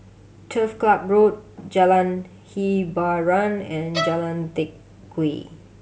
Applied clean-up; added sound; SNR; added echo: none; Bowed string instrument; 10 dB; none.